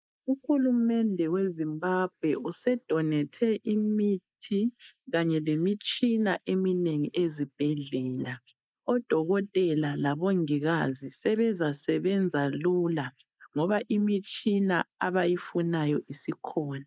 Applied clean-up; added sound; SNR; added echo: neural mask model Resemble Enhance denoiser.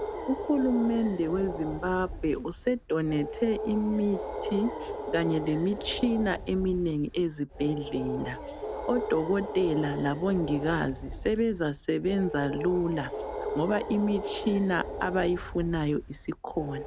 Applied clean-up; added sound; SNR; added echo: none; Animal; 8 dB; none.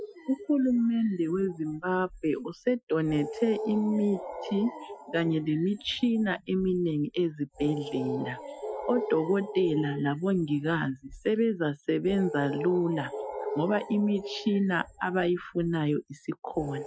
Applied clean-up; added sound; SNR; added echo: classical method Wiener filter.